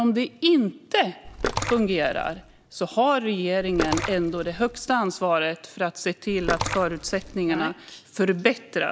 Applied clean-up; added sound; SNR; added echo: none; Splash, splatter; 8 dB; none.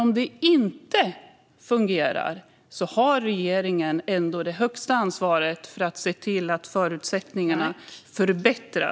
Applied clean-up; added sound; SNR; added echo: none; none; none; none.